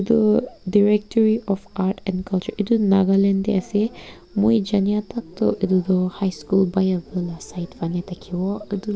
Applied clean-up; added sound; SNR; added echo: none; none; none; none.